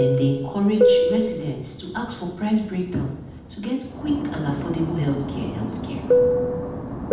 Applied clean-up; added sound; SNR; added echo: none; Fixed-wing aircraft, airplane; -1 dB; reverberation time 0.8 s.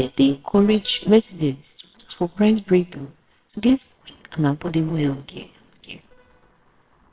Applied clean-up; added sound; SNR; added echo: neural separator model SepFormer WHAMR!.